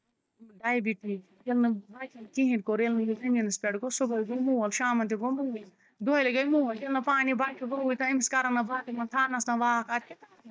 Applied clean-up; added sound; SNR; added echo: neural mask model DeepFilterNet 3.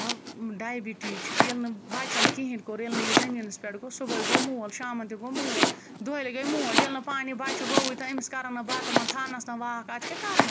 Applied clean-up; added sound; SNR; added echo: none; Domestic sounds, home sounds; -3 dB; none.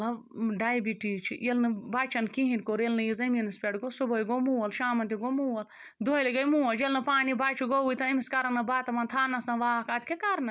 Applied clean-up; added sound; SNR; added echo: none; none; none; none.